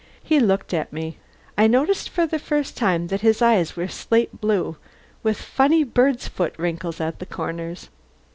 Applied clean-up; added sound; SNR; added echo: none; none; none; none.